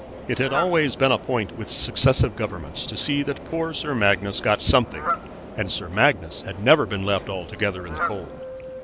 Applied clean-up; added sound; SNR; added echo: none; Fowl + Subway, metro, underground; 10 dB; none.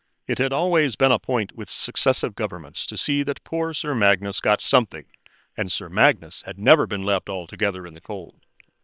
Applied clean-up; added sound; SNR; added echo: neural separator model SepFormer WHAM!.